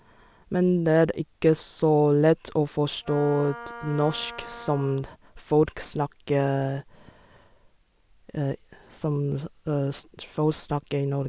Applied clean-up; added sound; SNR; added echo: none; Wind instrument, woodwind instrument; 16 dB; none.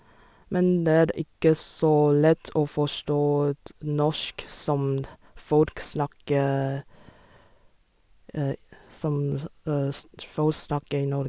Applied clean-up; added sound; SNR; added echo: none; none; none; none.